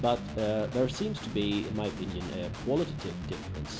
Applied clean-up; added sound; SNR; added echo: none; Guitar; 6 dB; reverberation time 0.9 s.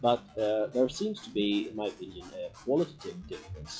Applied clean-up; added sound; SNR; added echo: classical method WPE with log-MMSE.